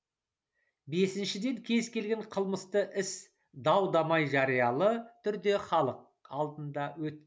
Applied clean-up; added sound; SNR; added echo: none; none; none; none.